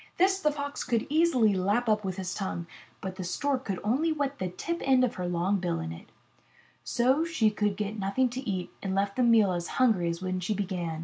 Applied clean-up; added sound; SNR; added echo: none; none; none; none.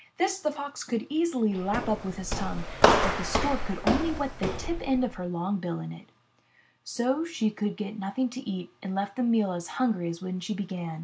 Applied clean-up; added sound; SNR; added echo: none; Walk, footsteps; -2 dB; none.